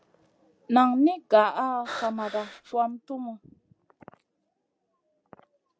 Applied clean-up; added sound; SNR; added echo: none; Breathing; 12 dB; none.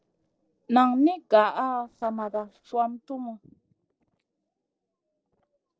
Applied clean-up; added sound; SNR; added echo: neural separator model SepFormer DNS4.